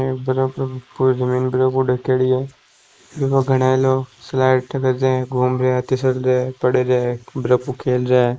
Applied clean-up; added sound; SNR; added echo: neural mask model Resemble Enhance denoiser.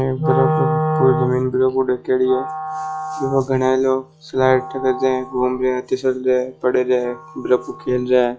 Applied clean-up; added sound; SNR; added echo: classical method log-MMSE.